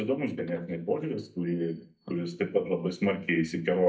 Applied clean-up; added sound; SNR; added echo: neural mask model DeepFilterNet 3.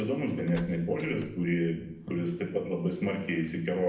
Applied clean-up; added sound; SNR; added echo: none; Door; 7 dB; reverberation time 0.7 s.